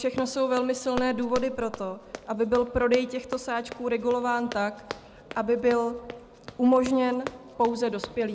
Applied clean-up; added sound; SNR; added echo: none; Run; 16 dB; none.